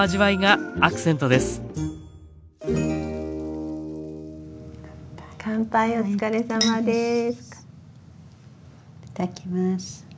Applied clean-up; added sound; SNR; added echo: none; none; none; none.